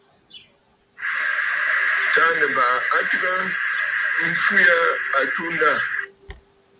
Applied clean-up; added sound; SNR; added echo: none; none; none; none.